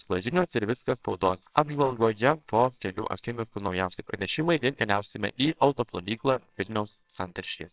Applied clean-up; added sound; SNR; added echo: neural separator model SepFormer WHAMR!.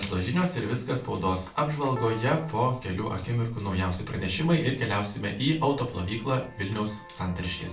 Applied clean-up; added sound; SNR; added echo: none; Piano; 16 dB; reverberation time 0.3 s.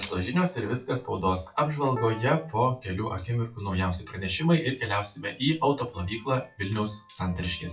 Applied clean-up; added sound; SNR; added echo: classical method WPE with log-MMSE.